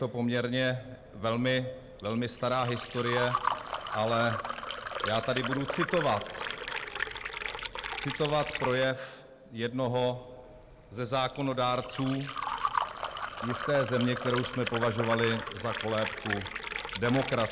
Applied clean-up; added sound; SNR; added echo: none; Liquid; 5 dB; none.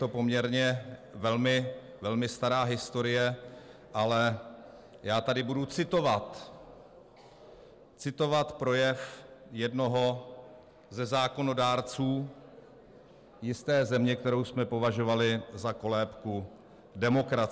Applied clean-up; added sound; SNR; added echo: none; none; none; none.